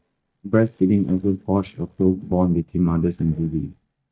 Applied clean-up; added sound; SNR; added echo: neural mask model DeepFilterNet 3.